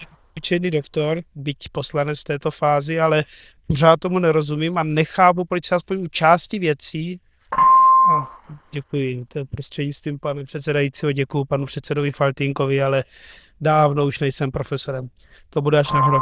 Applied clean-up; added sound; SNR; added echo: neural diffusion model UNIVERSE++.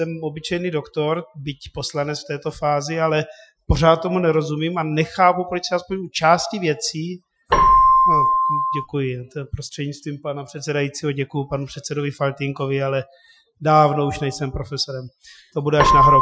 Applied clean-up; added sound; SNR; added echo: classical method Wiener filter.